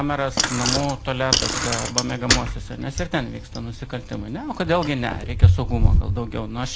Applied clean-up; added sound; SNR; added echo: none; Bicycle; -3 dB; none.